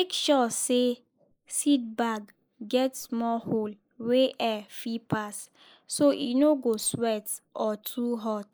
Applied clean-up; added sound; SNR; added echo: neural mask model Resemble Enhance denoiser.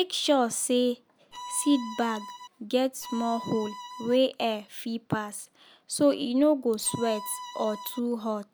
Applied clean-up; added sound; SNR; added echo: none; Bowed string instrument; 12 dB; none.